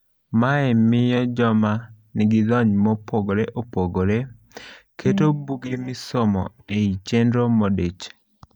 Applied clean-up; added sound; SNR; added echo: neural mask model DeepFilterNet 3.